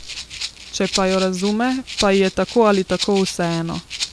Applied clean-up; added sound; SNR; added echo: none; Rattle (instrument); 10 dB; none.